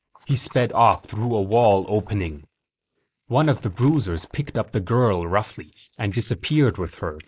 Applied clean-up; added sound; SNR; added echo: neural mask model Resemble Enhance denoiser.